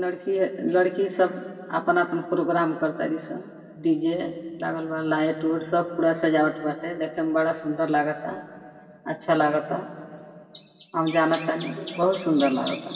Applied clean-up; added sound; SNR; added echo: none; none; none; reverberation time 2.3 s.